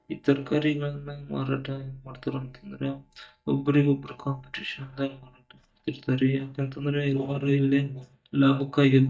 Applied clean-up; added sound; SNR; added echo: neural mask model DeepFilterNet 3.